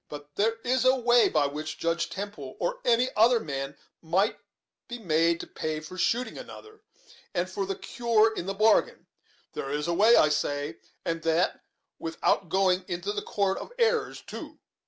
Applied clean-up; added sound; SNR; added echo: none; none; none; none.